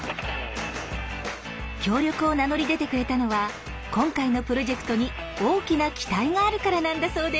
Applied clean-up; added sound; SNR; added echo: none; none; none; none.